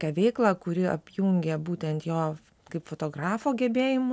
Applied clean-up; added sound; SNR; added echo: none; none; none; none.